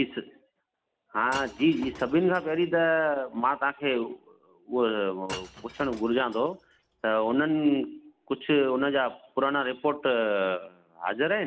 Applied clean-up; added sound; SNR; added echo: none; Shatter / Crushing; 20 dB; none.